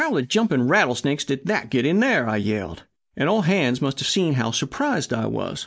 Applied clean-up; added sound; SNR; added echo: neural mask model Resemble Enhance denoiser.